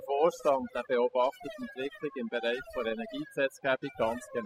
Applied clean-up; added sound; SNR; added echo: classical method spectral subtraction.